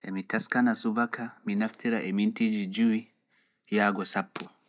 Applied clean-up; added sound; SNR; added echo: neural mask model DeepFilterNet 3.